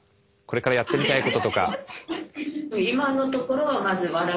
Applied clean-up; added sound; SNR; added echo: none; none; none; none.